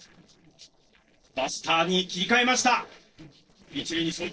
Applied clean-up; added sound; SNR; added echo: neural separator model SepFormer DNS4.